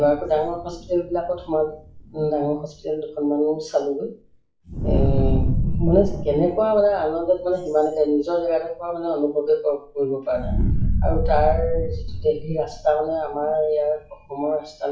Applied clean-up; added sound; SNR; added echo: classical method WPE with log-MMSE.